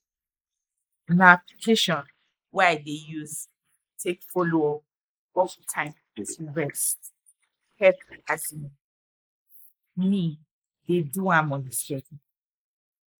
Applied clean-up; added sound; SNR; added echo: neural mask model Resemble Enhance denoiser.